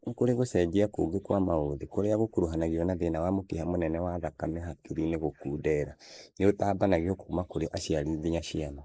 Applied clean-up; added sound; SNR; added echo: neural mask model Resemble Enhance denoiser.